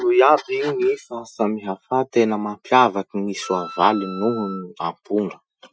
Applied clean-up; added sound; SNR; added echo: classical method Wiener filter.